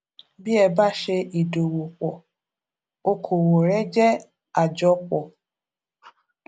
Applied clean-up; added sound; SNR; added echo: none; none; none; none.